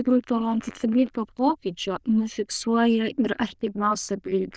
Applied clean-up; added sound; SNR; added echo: neural diffusion model UNIVERSE++.